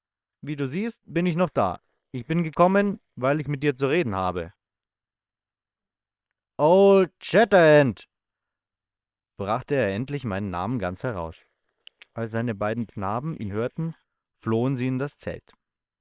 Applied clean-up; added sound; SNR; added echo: neural separator model SepFormer WHAM!.